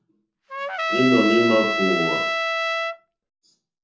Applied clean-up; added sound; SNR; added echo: none; Trumpet; 1 dB; reverberation time 0.6 s.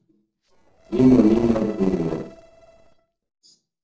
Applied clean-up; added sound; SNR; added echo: neural separator model SepFormer DNS4.